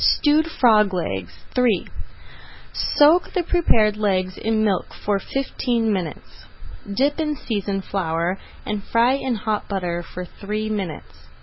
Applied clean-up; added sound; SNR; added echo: none; none; none; none.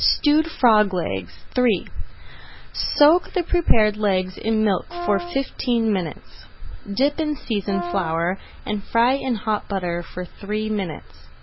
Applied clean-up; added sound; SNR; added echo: none; Brass instrument; 11 dB; none.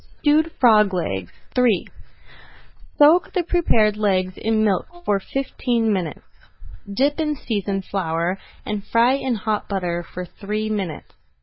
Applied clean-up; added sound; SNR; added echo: neural mask model DeepFilterNet 3.